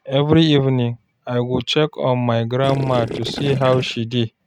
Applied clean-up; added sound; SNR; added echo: neural mask model RNNoise.